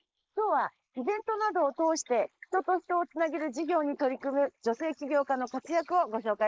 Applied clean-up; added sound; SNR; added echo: neural mask model Resemble Enhance denoiser.